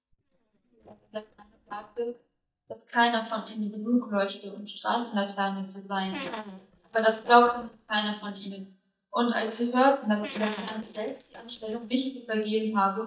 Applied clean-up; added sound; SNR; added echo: neural mask model DeepFilterNet 3.